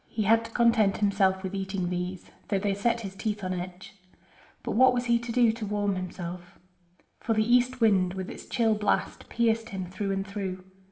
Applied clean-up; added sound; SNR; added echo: none; none; none; reverberation time 0.7 s.